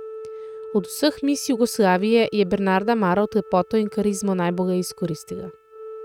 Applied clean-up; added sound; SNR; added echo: neural mask model RNNoise.